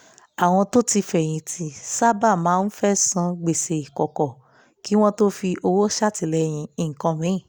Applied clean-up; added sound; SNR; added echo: none; none; none; none.